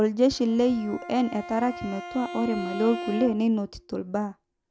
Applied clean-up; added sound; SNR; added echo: none; Bowed string instrument; 12 dB; none.